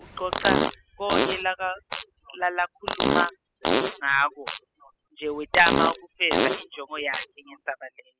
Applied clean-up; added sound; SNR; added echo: classical method spectral subtraction.